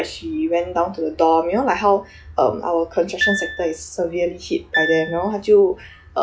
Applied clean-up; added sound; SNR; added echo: classical method log-MMSE.